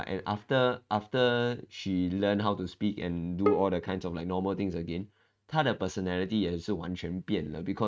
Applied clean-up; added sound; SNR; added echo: neural mask model RNNoise.